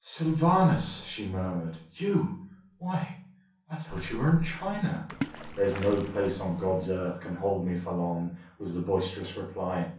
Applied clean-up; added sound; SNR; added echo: none; Splash, splatter; 10 dB; reverberation time 0.6 s.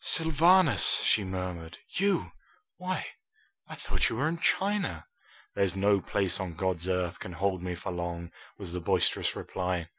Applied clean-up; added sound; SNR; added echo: none; none; none; none.